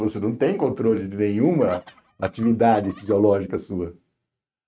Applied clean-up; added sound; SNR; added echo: neural mask model RNNoise.